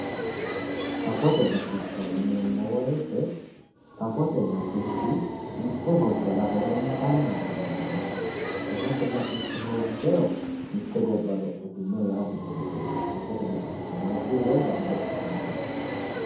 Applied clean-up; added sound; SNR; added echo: none; Subway, metro, underground; 3 dB; reverberation time 0.8 s.